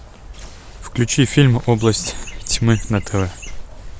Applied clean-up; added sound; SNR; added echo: none; Chirp, tweet; 19 dB; none.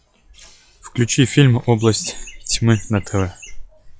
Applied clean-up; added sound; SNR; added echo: classical method log-MMSE.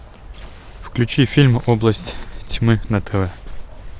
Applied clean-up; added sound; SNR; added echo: none; none; none; none.